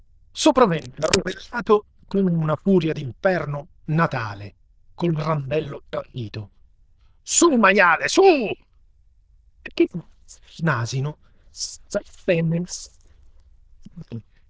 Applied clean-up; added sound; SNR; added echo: neural diffusion model UNIVERSE++.